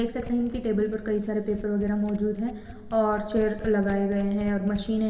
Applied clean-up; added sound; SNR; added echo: none; Domestic sounds, home sounds; 15 dB; reverberation time 1.9 s.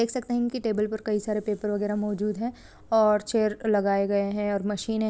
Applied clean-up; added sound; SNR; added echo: none; none; none; none.